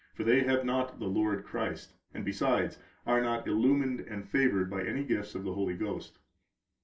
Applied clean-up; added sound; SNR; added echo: none; none; none; reverberation time 0.2 s.